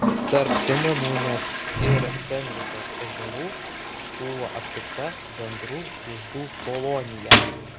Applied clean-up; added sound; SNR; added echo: none; Toilet flush; -4 dB; none.